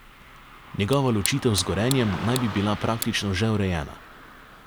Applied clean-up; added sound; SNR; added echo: none; Tick + Car passing by / Traffic noise, roadway noise; 11 dB; none.